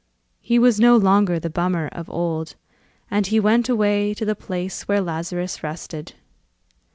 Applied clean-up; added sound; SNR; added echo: none; none; none; none.